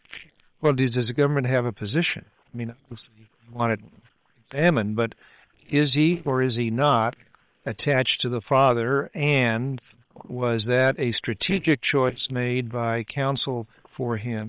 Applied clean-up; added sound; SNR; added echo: neural separator model SepFormer WHAM!.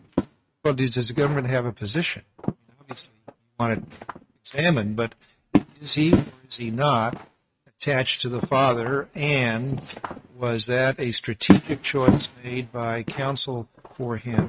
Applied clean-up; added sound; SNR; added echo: neural mask model RNNoise.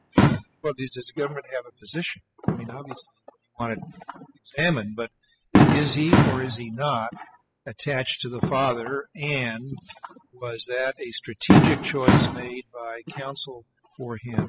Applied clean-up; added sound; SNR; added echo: classical method spectral subtraction.